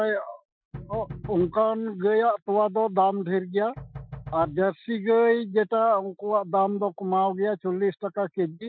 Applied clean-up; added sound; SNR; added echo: classical method Wiener filter.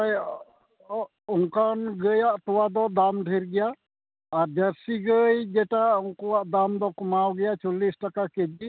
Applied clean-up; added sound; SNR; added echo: none; none; none; none.